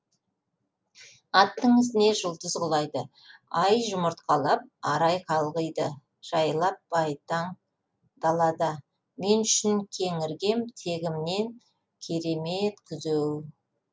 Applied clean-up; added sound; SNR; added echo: none; none; none; none.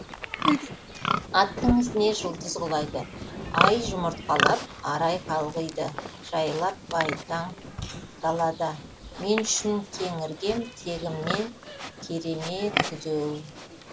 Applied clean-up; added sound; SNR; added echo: none; Livestock, farm animals, working animals; 3 dB; none.